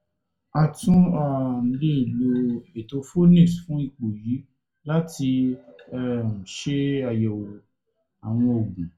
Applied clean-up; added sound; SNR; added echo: none; none; none; reverberation time 0.2 s.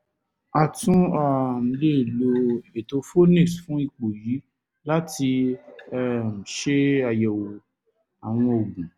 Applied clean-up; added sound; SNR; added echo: none; none; none; none.